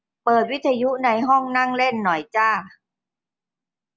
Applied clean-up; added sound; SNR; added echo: none; none; none; none.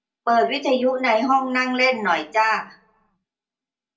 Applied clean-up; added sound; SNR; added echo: none; none; none; reverberation time 0.2 s.